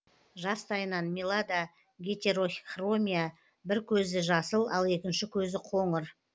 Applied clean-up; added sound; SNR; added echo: none; none; none; none.